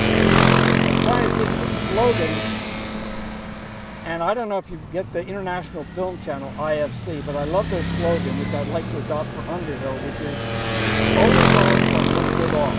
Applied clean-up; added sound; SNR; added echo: none; Motorcycle; -5 dB; none.